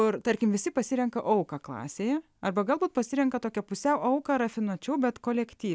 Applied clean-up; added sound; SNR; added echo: none; none; none; none.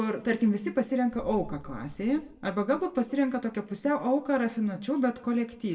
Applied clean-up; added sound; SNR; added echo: none; Boom; 19 dB; reverberation time 0.5 s.